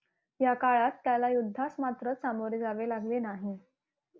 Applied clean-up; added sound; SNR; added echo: none; none; none; none.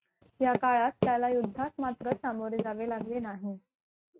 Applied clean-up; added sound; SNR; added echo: neural mask model RNNoise.